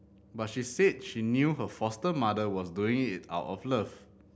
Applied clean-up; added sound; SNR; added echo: none; none; none; none.